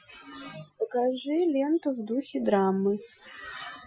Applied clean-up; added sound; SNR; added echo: classical method Wiener filter.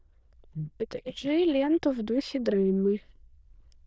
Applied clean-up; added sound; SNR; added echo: neural diffusion model UNIVERSE++.